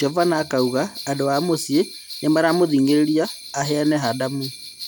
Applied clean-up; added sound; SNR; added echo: none; Bell; 15 dB; none.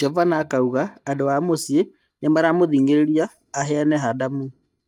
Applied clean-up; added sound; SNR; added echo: neural mask model DeepFilterNet 3.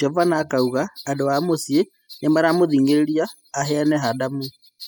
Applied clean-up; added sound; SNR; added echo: classical method spectral subtraction.